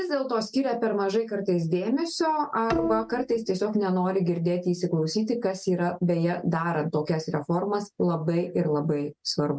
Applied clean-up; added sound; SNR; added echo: neural mask model RNNoise.